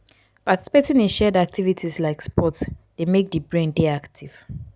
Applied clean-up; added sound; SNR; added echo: none; none; none; none.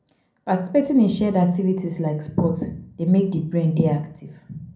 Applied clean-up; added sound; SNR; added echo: none; none; none; reverberation time 0.5 s.